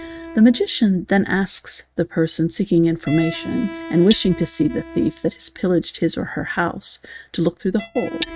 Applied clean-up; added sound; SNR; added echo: neural mask model RNNoise.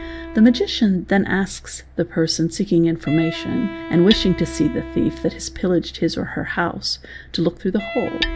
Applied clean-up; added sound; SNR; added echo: none; Wind instrument, woodwind instrument + Hammer; 12 dB; none.